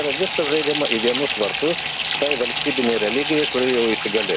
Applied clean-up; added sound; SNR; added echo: none; Fill (with liquid) / Bathtub (filling or washing); 3 dB; none.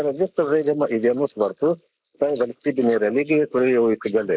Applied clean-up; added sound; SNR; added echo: neural mask model Resemble Enhance denoiser.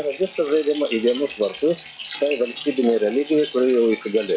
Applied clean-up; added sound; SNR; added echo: classical method log-MMSE.